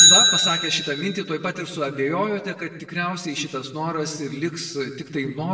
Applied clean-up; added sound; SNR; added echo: none; Bicycle; -3 dB; reverberation time 0.9 s.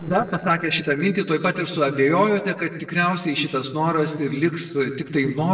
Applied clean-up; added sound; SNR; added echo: neural separator model SepFormer DNS4.